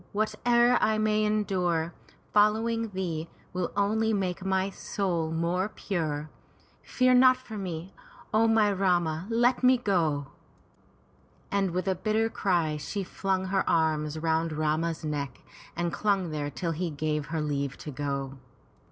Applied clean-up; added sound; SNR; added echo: none; none; none; none.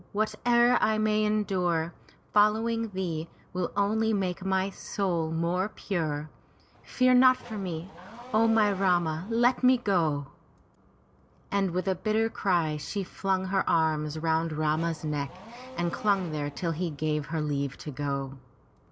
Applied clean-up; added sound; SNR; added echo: none; Race car, auto racing / Accelerating, revving, vroom; 19 dB; none.